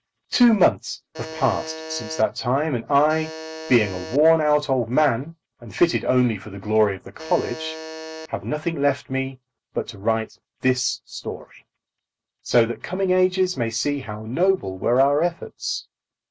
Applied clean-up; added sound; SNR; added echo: none; Alarm; 12 dB; none.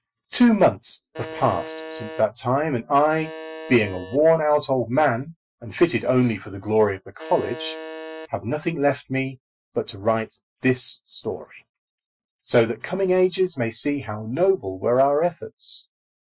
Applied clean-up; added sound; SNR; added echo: classical method Wiener filter.